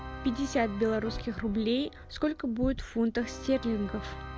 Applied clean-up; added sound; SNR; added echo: none; Organ; 12 dB; none.